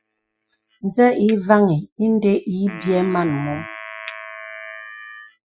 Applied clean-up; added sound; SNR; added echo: classical method Wiener filter.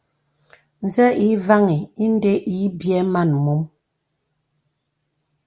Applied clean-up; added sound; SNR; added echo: none; none; none; none.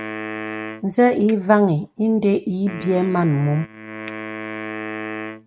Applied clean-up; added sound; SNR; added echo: neural mask model RNNoise.